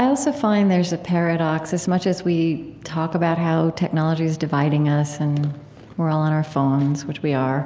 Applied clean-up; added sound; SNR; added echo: none; none; none; none.